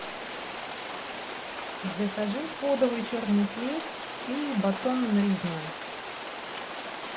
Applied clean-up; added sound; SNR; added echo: none; Rain; 6 dB; none.